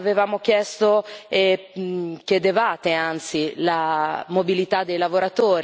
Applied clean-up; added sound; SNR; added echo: none; none; none; none.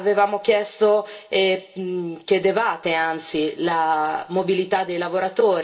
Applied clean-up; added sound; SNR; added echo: none; none; none; reverberation time 0.2 s.